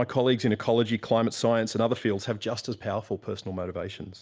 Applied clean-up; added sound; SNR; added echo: none; none; none; none.